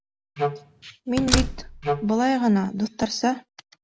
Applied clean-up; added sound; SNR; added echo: none; Wind instrument, woodwind instrument + Slam; 2 dB; none.